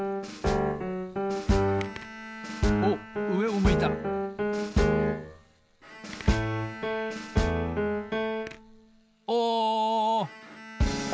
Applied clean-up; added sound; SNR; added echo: none; Bowed string instrument; 18 dB; none.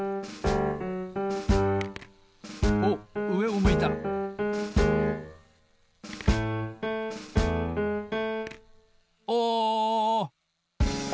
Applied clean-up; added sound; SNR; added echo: none; none; none; none.